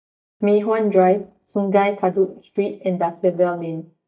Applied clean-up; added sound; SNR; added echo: neural mask model DeepFilterNet 3.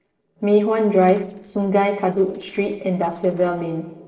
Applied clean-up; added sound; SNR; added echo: neural separator model SepFormer DNS4.